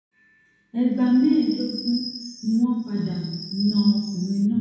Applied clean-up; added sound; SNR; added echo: none; Chirp, tweet; 15 dB; reverberation time 1.1 s.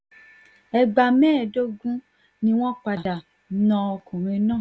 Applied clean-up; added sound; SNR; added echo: none; none; none; none.